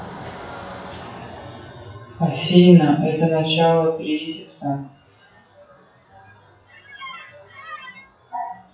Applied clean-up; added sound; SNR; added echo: classical method WPE with log-MMSE.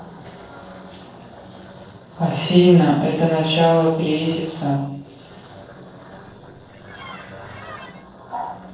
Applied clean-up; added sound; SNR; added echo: neural separator model SepFormer DNS4.